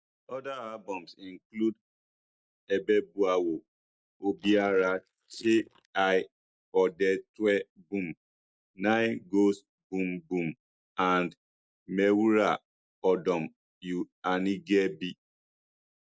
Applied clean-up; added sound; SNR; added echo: neural mask model Resemble Enhance denoiser.